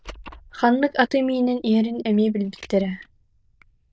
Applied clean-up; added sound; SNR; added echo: neural diffusion model UNIVERSE++.